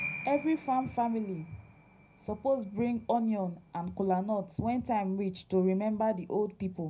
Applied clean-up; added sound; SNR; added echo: none; Piano; 17 dB; reverberation time 0.4 s.